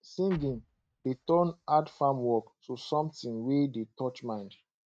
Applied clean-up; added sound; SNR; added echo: neural mask model RNNoise.